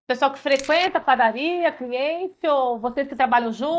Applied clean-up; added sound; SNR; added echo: neural mask model DeepFilterNet 3.